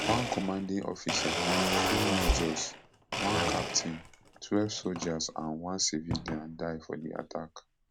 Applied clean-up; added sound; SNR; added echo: none; Domestic sounds, home sounds + Zipper (clothing); 0 dB; none.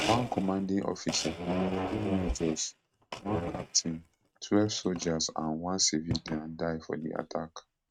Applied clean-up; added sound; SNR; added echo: neural mask model RNNoise.